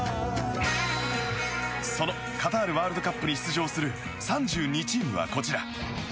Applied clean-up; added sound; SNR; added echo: none; none; none; none.